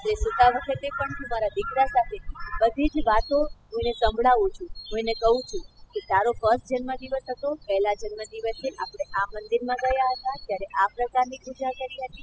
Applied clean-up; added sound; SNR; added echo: classical method spectral subtraction.